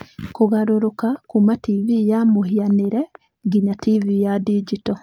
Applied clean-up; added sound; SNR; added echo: none; none; none; none.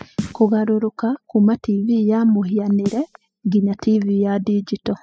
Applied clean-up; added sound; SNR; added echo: classical method spectral subtraction.